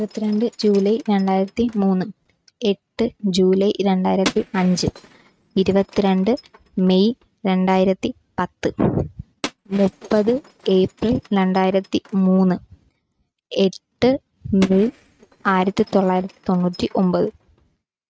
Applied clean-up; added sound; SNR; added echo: neural mask model RNNoise.